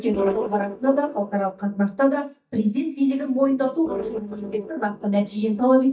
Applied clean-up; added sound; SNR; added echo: neural mask model DeepFilterNet 3.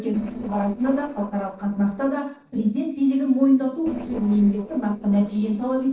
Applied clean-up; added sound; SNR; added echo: neural separator model SepFormer DNS4.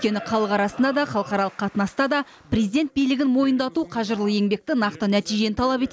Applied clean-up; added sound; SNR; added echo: none; none; none; none.